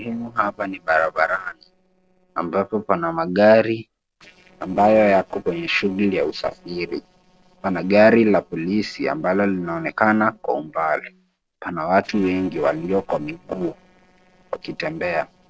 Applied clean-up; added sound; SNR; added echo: neural separator model SepFormer DNS4.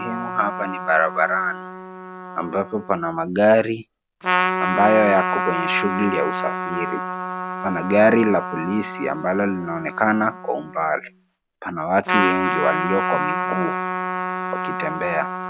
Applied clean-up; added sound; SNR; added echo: none; Trumpet; 4 dB; none.